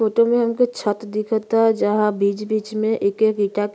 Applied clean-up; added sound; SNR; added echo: none; none; none; none.